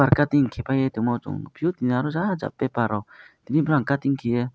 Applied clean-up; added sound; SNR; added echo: none; none; none; none.